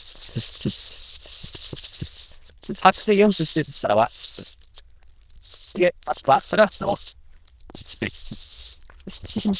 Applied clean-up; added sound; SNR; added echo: neural diffusion model UNIVERSE++.